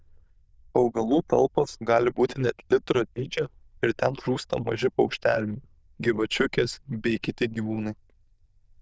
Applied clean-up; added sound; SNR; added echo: neural diffusion model UNIVERSE++.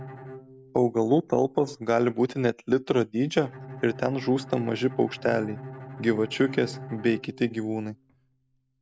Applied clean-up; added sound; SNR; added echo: none; Bowed string instrument; 17 dB; none.